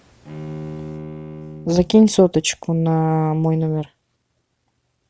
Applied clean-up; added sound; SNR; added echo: none; Bowed string instrument; 15 dB; none.